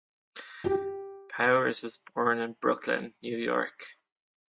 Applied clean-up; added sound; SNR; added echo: neural mask model RNNoise.